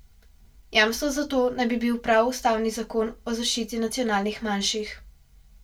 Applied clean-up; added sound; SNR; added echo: none; none; none; reverberation time 0.2 s.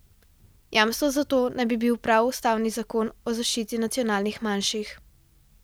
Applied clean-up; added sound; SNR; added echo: none; none; none; none.